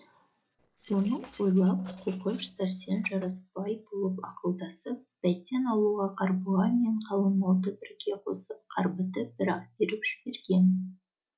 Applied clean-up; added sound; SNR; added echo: neural separator model SepFormer DNS4.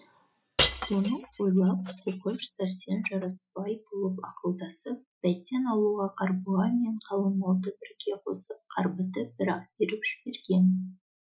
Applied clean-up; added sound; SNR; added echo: classical method spectral subtraction.